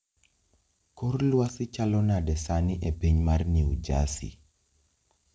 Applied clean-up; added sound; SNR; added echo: none; none; none; none.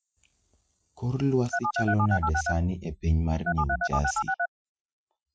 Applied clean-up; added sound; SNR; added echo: classical method Wiener filter.